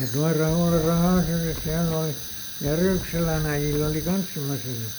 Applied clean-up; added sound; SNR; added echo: none; Wind + Fire; 8 dB; none.